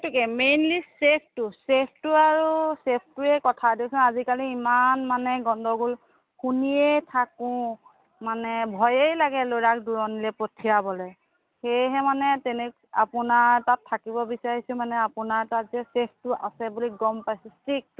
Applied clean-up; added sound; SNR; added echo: none; none; none; none.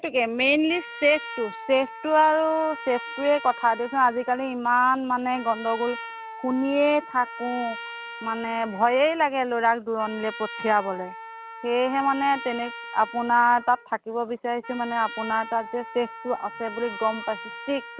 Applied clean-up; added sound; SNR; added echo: none; Trumpet; 14 dB; none.